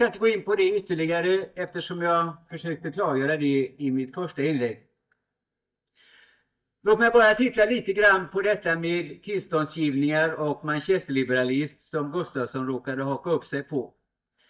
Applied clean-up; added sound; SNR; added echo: neural mask model DeepFilterNet 3.